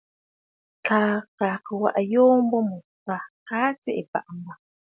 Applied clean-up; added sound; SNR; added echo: none; none; none; none.